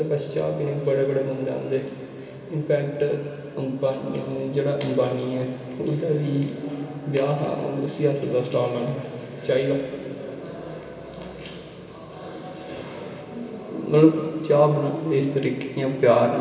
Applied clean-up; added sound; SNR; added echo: none; none; none; reverberation time 2.5 s.